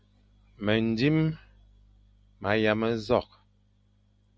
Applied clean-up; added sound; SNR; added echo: none; none; none; none.